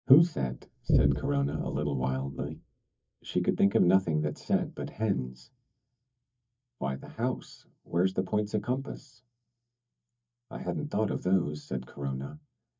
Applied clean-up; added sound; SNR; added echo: neural mask model DeepFilterNet 3.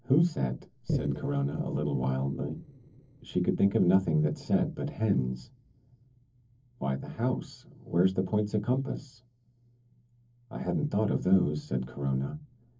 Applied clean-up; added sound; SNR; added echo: neural separator model SepFormer DNS4.